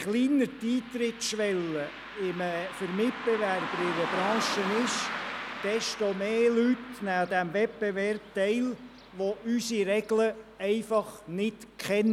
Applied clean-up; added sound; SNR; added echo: none; Car passing by; 10 dB; none.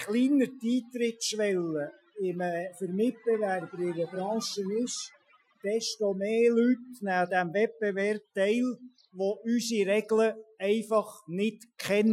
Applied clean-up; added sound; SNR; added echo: classical method Wiener filter.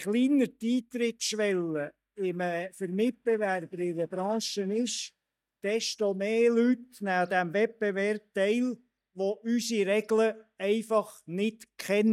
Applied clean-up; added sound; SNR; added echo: neural mask model DeepFilterNet 3.